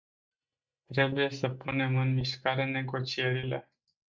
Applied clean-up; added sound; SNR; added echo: neural mask model DeepFilterNet 3.